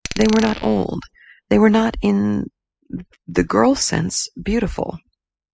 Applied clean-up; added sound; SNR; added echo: classical method spectral subtraction.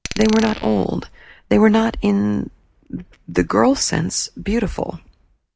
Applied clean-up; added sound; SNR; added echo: none; Glass; 14 dB; none.